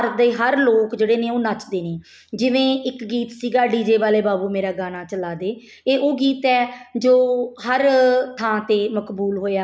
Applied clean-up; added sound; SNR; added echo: none; none; none; none.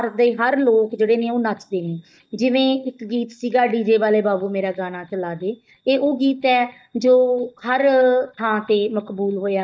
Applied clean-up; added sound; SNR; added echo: neural mask model DeepFilterNet 3.